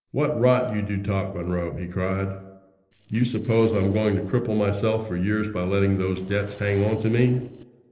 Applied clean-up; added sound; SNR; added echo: neural separator model SepFormer DNS4.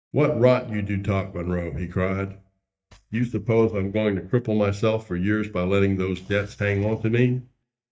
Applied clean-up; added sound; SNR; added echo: neural mask model DeepFilterNet 3.